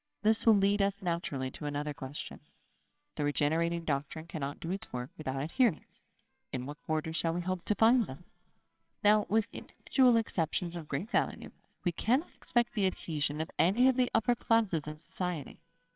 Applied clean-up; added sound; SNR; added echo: neural separator model SepFormer WHAMR!.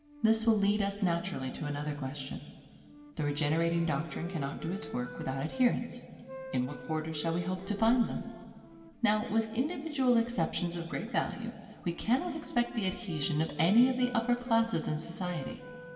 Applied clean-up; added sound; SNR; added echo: none; Wind instrument, woodwind instrument; 17 dB; reverberation time 2.2 s.